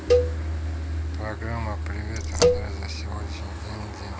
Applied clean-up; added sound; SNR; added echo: none; Car + Cowbell; -1 dB; none.